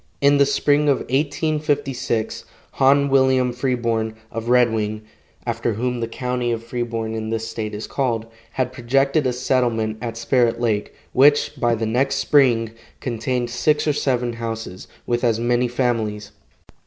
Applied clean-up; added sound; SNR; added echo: none; none; none; none.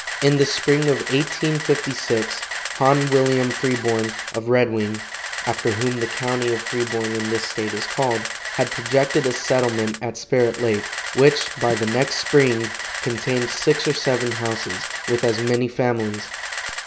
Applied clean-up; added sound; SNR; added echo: none; Camera; 8 dB; none.